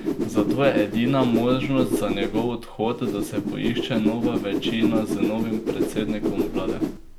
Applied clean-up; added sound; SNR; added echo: none; Whoosh, swoosh, swish; 0 dB; none.